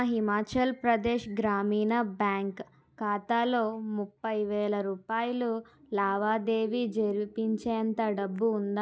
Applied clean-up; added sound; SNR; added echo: none; none; none; none.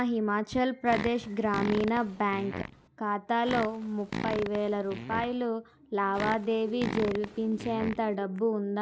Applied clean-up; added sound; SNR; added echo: none; Fart; 8 dB; none.